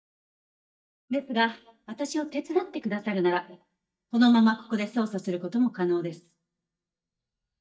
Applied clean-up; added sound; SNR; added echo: neural mask model DeepFilterNet 3.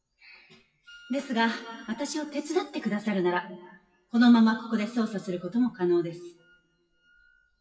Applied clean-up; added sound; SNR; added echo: classical method WPE with log-MMSE.